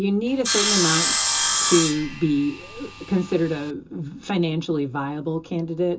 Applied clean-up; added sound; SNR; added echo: none; Sawing; 0 dB; reverberation time 0.2 s.